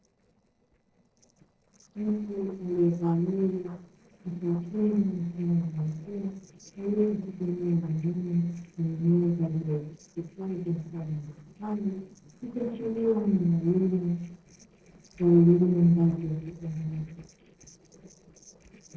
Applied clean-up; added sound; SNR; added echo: neural separator model SepFormer DNS4.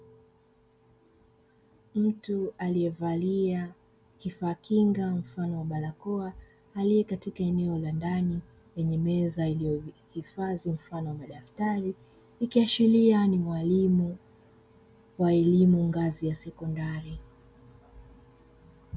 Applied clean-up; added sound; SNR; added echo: none; none; none; none.